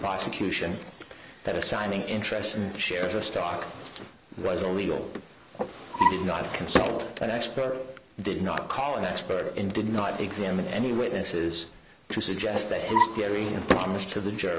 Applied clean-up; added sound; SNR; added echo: none; Drawer open or close; 4 dB; none.